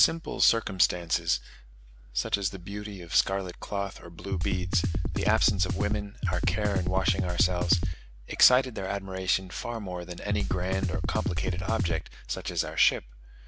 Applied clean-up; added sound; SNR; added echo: none; Drum kit; -3 dB; none.